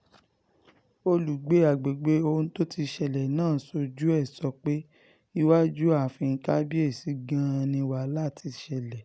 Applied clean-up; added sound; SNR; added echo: none; none; none; none.